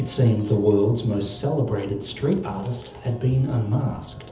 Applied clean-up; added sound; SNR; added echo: none; Thunder; 20 dB; reverberation time 0.7 s.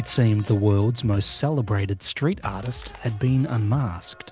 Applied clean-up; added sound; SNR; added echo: none; none; none; none.